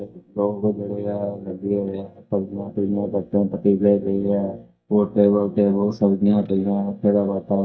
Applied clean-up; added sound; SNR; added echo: neural mask model DeepFilterNet 3.